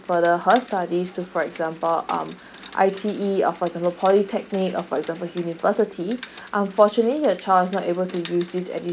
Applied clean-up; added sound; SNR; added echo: none; Rain; 19 dB; none.